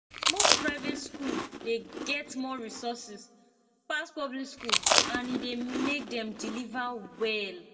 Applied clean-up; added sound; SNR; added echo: none; Chewing, mastication; -4 dB; reverberation time 1.0 s.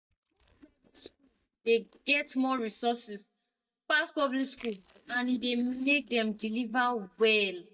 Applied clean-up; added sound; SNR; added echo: neural mask model DeepFilterNet 3.